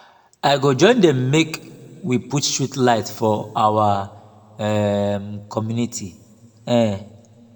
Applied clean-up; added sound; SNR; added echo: none; none; none; reverberation time 1.8 s.